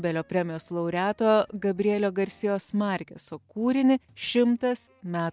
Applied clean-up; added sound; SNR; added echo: none; none; none; none.